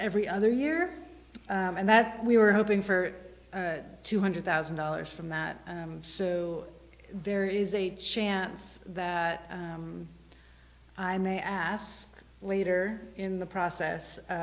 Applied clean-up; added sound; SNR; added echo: none; none; none; none.